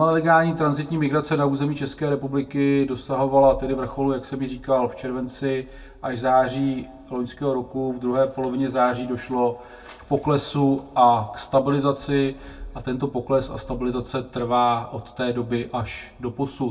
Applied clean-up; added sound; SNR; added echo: none; none; none; reverberation time 0.2 s.